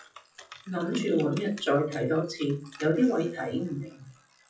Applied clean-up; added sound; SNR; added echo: classical method WPE with log-MMSE.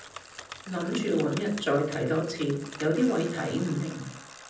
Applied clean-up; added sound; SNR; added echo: none; Bicycle; 15 dB; reverberation time 0.6 s.